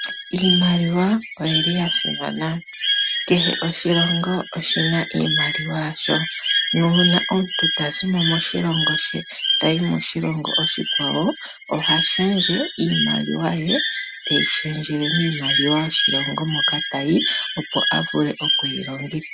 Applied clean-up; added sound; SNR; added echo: none; Bird; 1 dB; none.